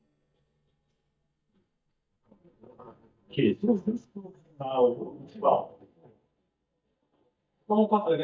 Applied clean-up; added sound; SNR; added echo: neural mask model DeepFilterNet 3.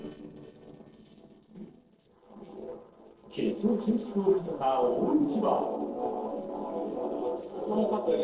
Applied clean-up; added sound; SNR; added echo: neural separator model SepFormer DNS4.